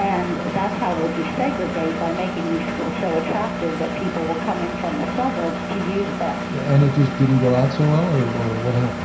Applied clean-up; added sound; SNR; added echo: none; Engine; 4 dB; reverberation time 0.5 s.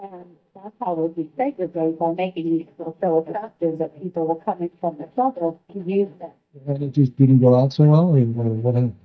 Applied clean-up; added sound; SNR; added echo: neural mask model DeepFilterNet 3.